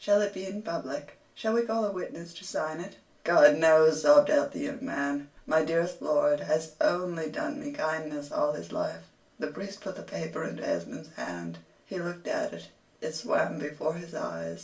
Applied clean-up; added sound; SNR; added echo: none; none; none; reverberation time 0.3 s.